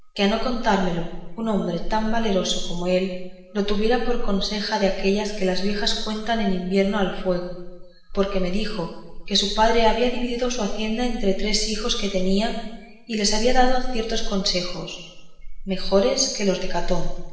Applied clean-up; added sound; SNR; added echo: none; none; none; reverberation time 0.9 s.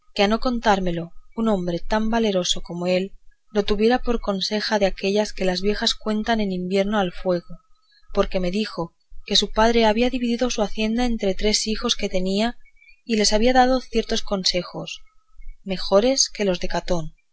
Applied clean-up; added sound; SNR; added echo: none; none; none; none.